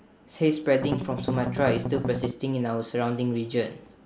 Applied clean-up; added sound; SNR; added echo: none; Strum; 3 dB; none.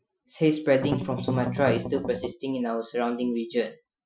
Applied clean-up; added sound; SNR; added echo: classical method Wiener filter.